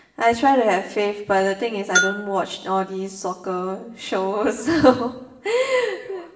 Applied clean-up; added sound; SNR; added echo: none; Bell; 6 dB; reverberation time 0.8 s.